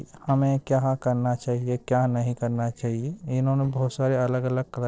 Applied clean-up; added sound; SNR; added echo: neural separator model SepFormer DNS4.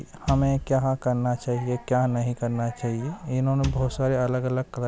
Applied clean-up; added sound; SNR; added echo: none; Wood; 10 dB; none.